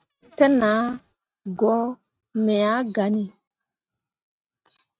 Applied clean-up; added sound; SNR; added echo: neural mask model RNNoise.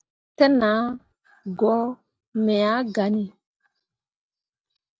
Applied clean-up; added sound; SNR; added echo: neural mask model DeepFilterNet 3.